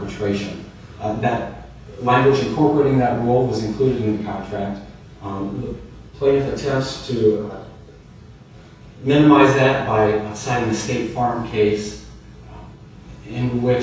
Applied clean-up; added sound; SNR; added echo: none; none; none; reverberation time 0.6 s.